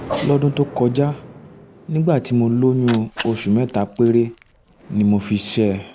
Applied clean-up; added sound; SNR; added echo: none; Cat + Thunder; 16 dB; none.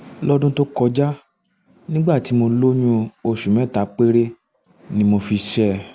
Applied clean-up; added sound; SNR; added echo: none; none; none; none.